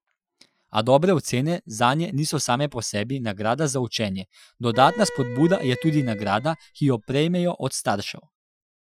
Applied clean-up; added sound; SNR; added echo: classical method Wiener filter.